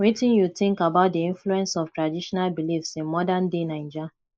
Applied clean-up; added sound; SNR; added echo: neural mask model Resemble Enhance denoiser.